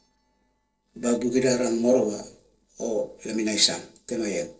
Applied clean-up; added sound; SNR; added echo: neural separator model SepFormer DNS4.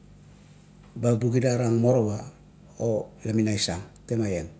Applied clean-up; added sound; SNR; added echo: none; none; none; none.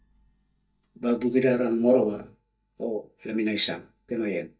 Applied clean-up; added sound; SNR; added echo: neural mask model DeepFilterNet 3.